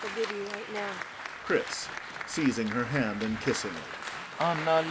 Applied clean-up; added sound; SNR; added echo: none; Applause; 7 dB; none.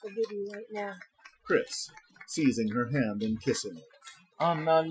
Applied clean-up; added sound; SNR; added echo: classical method Wiener filter.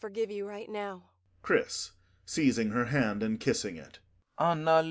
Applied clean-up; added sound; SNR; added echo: none; none; none; none.